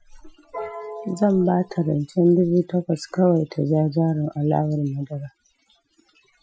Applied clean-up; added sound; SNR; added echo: classical method Wiener filter.